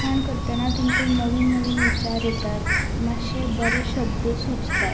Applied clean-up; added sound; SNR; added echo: none; Bird; -1 dB; none.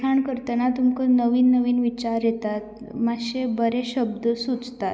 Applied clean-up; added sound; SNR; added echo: none; none; none; none.